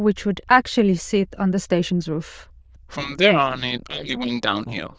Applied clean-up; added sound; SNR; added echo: neural diffusion model UNIVERSE++.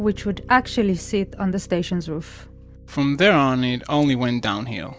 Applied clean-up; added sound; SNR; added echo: none; Bass guitar; 20 dB; none.